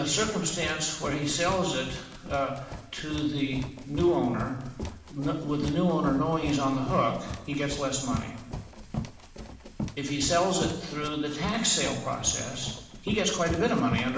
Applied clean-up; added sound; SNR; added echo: none; Run; 11 dB; reverberation time 0.9 s.